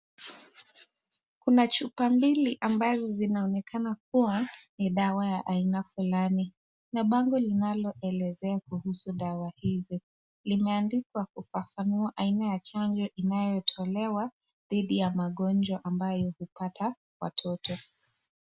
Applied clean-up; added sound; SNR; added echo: none; none; none; none.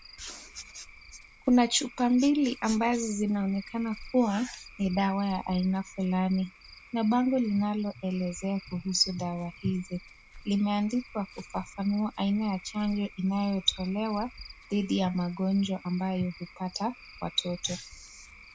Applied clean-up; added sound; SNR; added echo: none; Cricket / Frog; 20 dB; none.